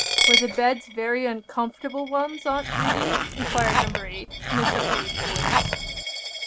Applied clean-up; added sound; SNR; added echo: none; Zipper (clothing) + Coin (dropping); -3 dB; none.